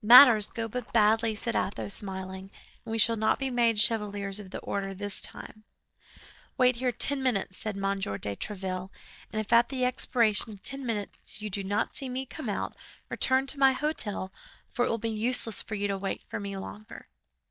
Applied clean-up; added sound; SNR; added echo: neural mask model DeepFilterNet 3.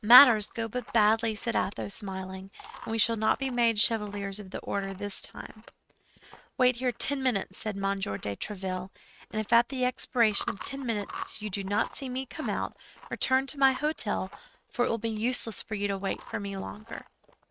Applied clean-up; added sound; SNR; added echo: neural mask model RNNoise.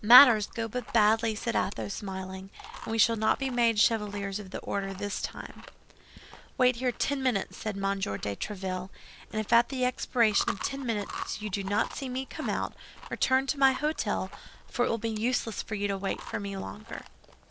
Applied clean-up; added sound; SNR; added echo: none; Chewing, mastication; 17 dB; none.